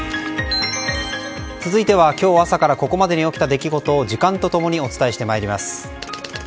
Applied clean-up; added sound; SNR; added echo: none; none; none; none.